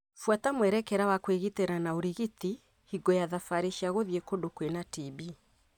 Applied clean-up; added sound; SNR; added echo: none; none; none; none.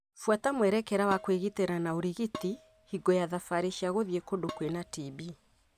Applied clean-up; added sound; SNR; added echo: none; Dishes, pots, and pans; 16 dB; none.